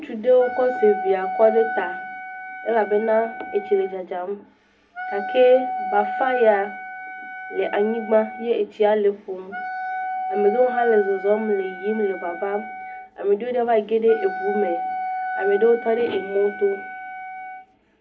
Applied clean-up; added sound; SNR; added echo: none; Wind instrument, woodwind instrument; 9 dB; reverberation time 0.4 s.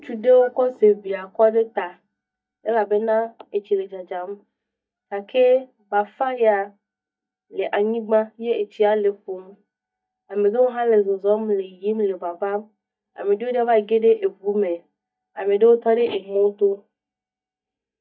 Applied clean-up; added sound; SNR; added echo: neural mask model DeepFilterNet 3.